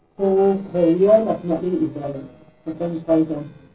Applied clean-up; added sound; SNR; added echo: neural separator model SepFormer DNS4.